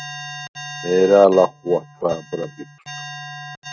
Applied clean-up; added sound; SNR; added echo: neural mask model RNNoise.